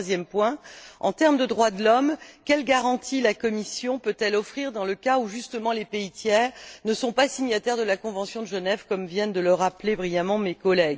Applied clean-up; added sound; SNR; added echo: none; none; none; none.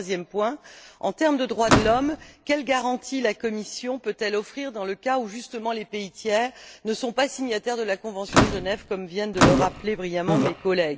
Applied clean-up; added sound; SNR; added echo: none; Slam / Microwave oven + Fart; -3 dB; none.